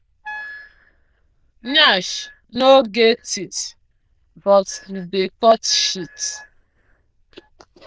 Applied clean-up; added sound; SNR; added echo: neural diffusion model UNIVERSE++.